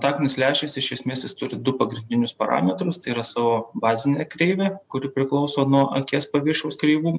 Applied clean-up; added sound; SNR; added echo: none; none; none; none.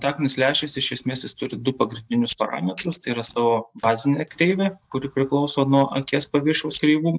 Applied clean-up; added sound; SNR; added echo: neural mask model DeepFilterNet 3.